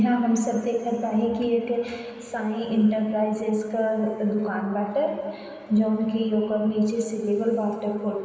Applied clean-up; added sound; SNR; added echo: none; none; none; reverberation time 2.5 s.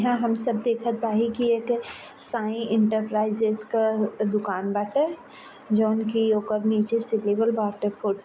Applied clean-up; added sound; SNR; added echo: none; none; none; none.